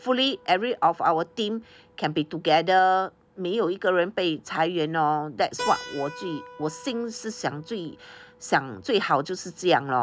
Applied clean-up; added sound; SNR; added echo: none; Keyboard (musical); 19 dB; none.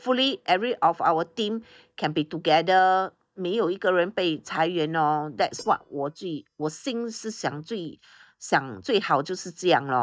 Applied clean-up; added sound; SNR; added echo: neural mask model DeepFilterNet 3.